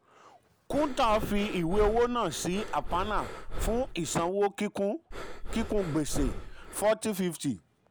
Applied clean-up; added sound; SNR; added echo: none; Breathing; 5 dB; none.